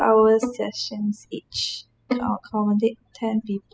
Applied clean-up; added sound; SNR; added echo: classical method spectral subtraction.